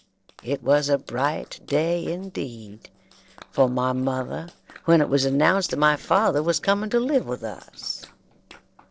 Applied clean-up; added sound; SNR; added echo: neural separator model SepFormer DNS4.